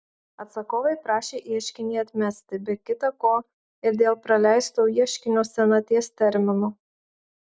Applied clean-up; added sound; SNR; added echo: none; none; none; none.